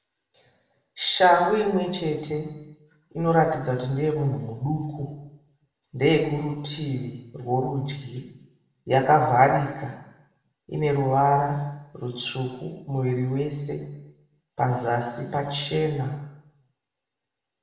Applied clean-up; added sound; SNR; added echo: none; none; none; reverberation time 0.7 s.